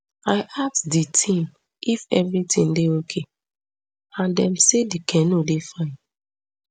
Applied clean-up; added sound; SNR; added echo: none; none; none; none.